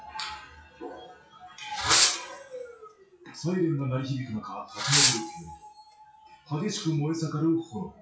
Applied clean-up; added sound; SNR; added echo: classical method WPE with log-MMSE.